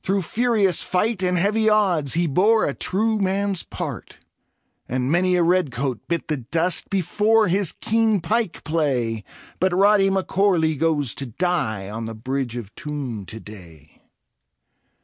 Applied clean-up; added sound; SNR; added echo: none; none; none; none.